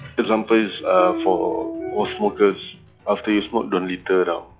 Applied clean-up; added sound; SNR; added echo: classical method log-MMSE.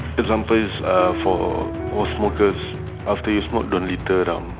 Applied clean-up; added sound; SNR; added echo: none; Piano + Drum; 7 dB; none.